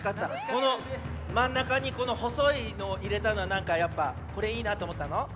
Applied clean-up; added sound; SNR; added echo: none; Drum; 8 dB; none.